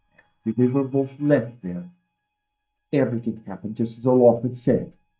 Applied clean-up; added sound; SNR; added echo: neural mask model DeepFilterNet 3.